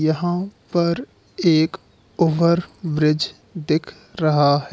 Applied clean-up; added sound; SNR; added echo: none; none; none; none.